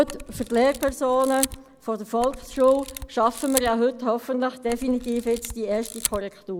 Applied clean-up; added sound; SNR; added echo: none; Camera; 12 dB; none.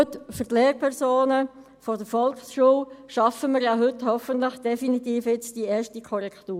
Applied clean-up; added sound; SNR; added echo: none; none; none; none.